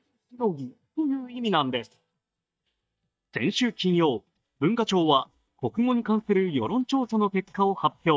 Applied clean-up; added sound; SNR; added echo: neural mask model DeepFilterNet 3.